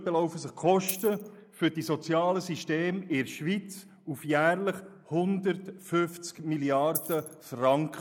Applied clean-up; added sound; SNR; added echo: neural mask model Resemble Enhance denoiser.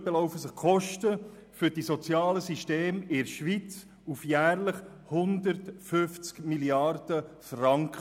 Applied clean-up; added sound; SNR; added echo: none; none; none; none.